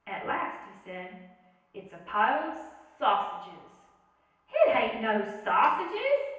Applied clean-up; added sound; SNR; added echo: none; none; none; reverberation time 0.9 s.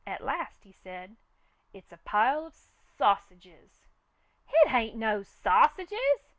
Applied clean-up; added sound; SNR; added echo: none; none; none; none.